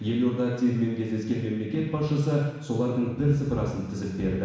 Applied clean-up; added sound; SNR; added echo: none; none; none; reverberation time 1.1 s.